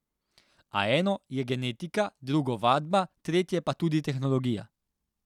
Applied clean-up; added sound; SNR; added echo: none; none; none; none.